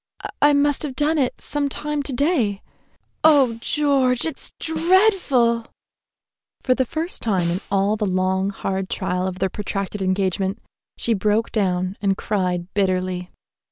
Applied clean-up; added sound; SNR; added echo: none; Snare drum; 19 dB; none.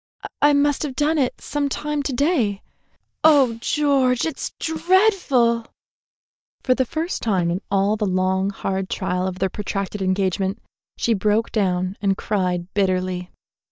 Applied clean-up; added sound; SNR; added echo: neural mask model DeepFilterNet 3.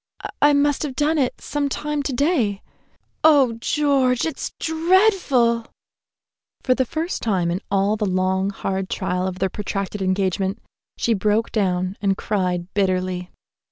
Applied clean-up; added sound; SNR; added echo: none; none; none; none.